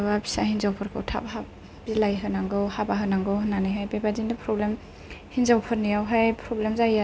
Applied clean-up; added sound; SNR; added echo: none; none; none; none.